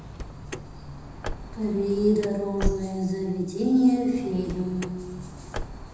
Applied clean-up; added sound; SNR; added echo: none; Car; 8 dB; reverberation time 1.1 s.